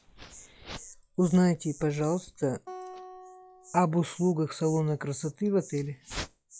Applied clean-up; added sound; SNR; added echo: classical method log-MMSE.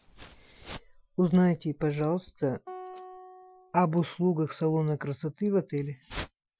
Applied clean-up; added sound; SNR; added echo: classical method Wiener filter.